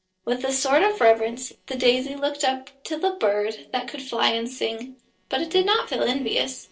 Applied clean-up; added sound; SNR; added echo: neural separator model SepFormer DNS4.